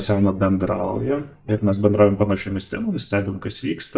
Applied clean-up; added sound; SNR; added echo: neural mask model DeepFilterNet 3.